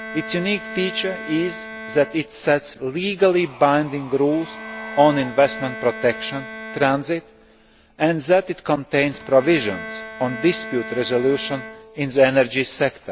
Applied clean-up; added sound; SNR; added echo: none; Sawing + Bowed string instrument; 14 dB; none.